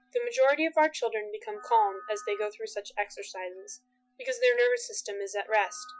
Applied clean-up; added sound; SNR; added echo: classical method Wiener filter.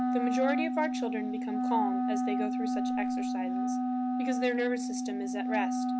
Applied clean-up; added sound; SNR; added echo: none; Wind instrument, woodwind instrument; -5 dB; none.